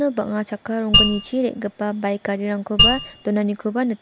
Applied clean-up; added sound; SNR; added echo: none; Mallet percussion; -2 dB; none.